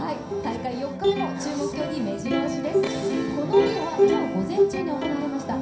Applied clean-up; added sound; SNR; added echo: none; Plucked string instrument; -4 dB; reverberation time 0.6 s.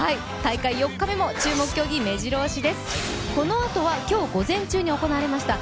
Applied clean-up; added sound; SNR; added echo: none; none; none; none.